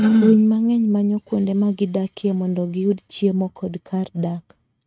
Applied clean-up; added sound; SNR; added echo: neural mask model RNNoise.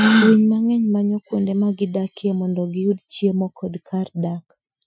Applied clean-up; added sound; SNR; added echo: classical method Wiener filter.